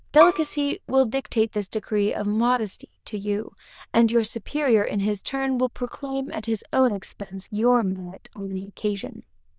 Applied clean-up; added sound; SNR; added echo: neural diffusion model UNIVERSE++.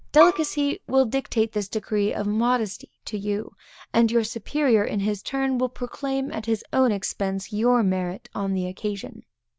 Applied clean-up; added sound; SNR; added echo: none; Bowed string instrument; 5 dB; none.